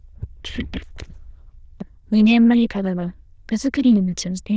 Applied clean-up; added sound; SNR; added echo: neural diffusion model UNIVERSE++.